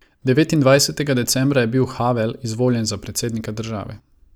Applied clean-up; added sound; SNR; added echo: none; none; none; none.